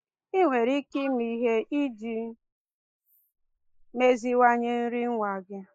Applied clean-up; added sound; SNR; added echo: neural mask model Resemble Enhance denoiser.